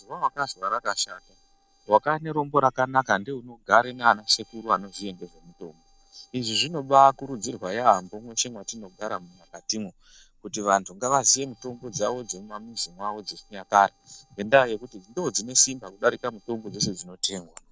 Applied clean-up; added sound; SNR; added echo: neural separator model SepFormer DNS4.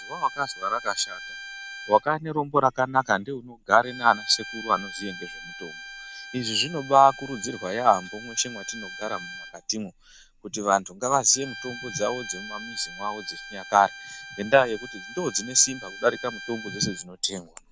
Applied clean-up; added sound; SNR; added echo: none; Bowed string instrument; 14 dB; none.